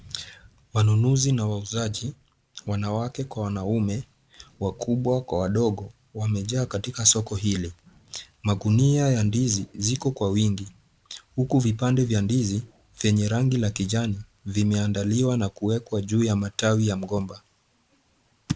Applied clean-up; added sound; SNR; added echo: none; none; none; none.